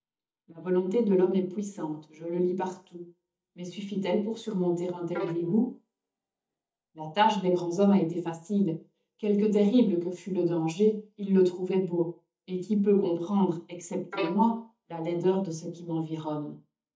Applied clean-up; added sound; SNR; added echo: neural mask model DeepFilterNet 3.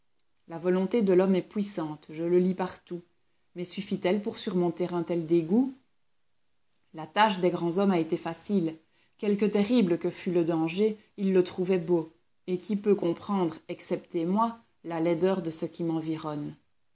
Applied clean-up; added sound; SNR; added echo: none; none; none; none.